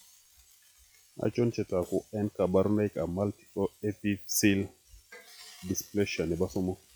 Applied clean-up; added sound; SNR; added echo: classical method log-MMSE.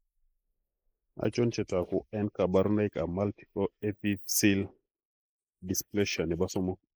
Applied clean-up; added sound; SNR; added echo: neural mask model Resemble Enhance denoiser.